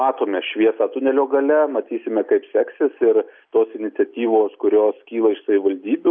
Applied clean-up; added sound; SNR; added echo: none; none; none; none.